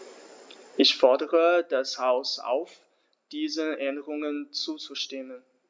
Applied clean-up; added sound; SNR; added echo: none; none; none; none.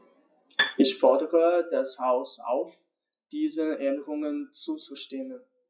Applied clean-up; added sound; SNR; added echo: classical method WPE with log-MMSE.